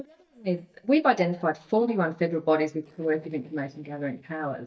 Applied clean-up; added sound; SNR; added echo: neural mask model DeepFilterNet 3.